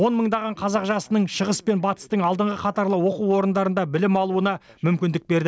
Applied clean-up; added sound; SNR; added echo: none; none; none; none.